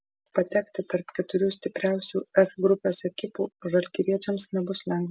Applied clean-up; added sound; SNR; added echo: none; none; none; none.